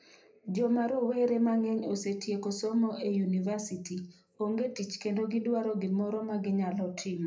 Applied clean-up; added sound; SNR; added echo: none; none; none; reverberation time 0.3 s.